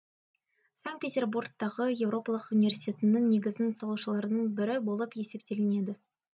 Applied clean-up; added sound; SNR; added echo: none; none; none; none.